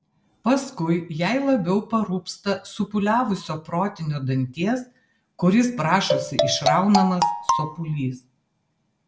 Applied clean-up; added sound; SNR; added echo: none; Marimba, xylophone; 0 dB; none.